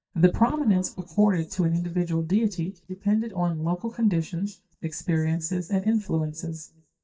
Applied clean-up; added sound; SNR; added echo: neural mask model DeepFilterNet 3.